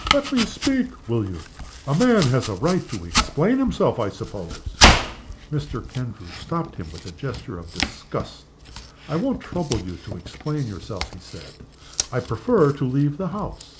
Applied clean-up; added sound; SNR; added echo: none; Domestic sounds, home sounds; 3 dB; none.